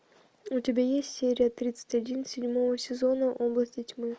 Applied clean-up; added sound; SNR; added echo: none; none; none; none.